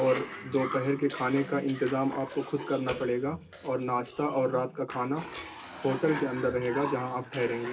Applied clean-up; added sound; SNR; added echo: none; Cough; 11 dB; reverberation time 0.2 s.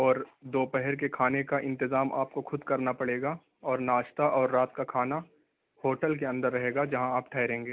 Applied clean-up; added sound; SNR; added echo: none; none; none; none.